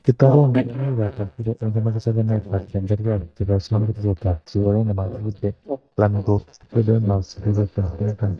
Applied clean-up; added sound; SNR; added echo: neural mask model DeepFilterNet 3.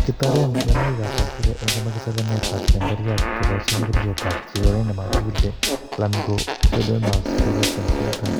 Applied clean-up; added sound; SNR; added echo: none; Fart + Drum kit; -2 dB; none.